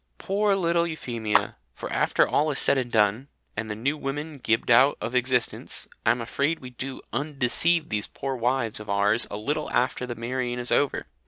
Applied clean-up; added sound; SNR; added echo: none; Clapping; 6 dB; none.